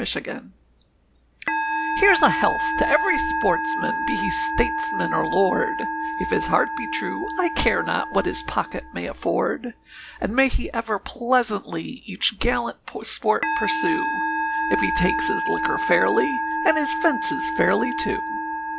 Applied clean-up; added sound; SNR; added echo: none; Musical instrument; 3 dB; none.